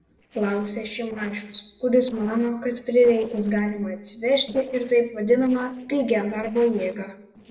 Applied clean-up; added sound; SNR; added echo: neural separator model SepFormer DNS4.